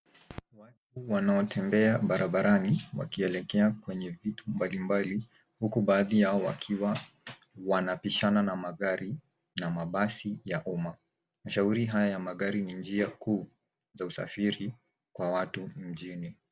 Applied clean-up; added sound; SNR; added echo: none; none; none; none.